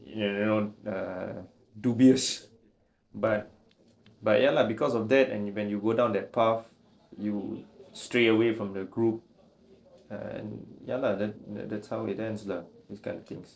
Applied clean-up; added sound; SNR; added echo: neural separator model SepFormer DNS4.